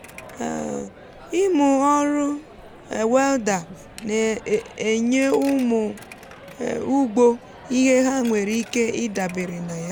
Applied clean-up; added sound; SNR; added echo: none; Coin (dropping); 20 dB; none.